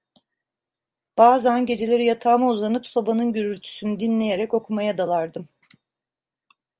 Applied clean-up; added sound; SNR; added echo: none; none; none; none.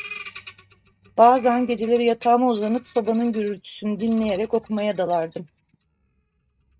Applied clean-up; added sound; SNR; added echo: neural mask model RNNoise.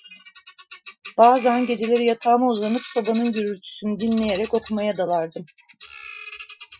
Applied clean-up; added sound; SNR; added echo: classical method Wiener filter.